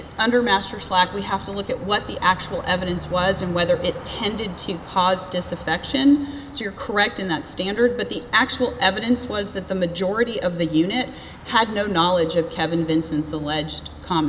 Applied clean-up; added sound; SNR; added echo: none; Car passing by; 17 dB; none.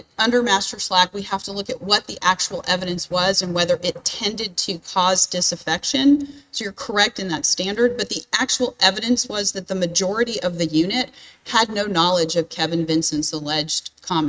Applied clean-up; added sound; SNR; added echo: neural mask model RNNoise.